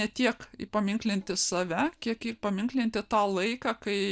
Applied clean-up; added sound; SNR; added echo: neural separator model SepFormer DNS4.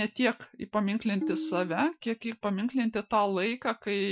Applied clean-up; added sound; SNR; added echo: classical method Wiener filter.